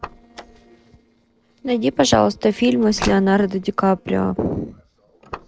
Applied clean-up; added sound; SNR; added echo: neural separator model SepFormer DNS4.